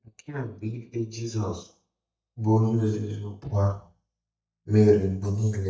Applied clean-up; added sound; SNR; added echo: neural mask model DeepFilterNet 3.